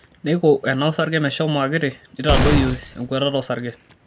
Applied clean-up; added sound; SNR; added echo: none; Glass; 0 dB; none.